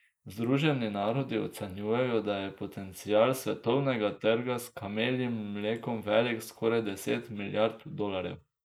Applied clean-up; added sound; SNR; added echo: neural mask model Resemble Enhance denoiser.